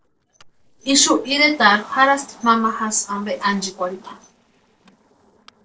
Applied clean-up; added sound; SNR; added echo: neural separator model SepFormer DNS4.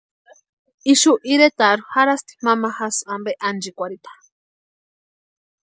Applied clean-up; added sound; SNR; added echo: none; none; none; none.